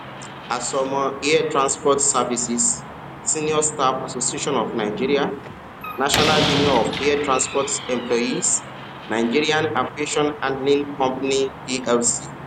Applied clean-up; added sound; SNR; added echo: none; Slam; 9 dB; none.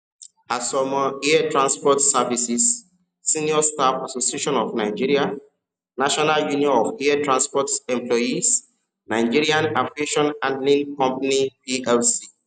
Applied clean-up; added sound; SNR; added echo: none; none; none; none.